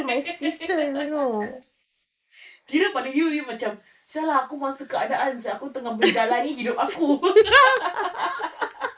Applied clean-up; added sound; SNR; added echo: neural mask model Resemble Enhance denoiser.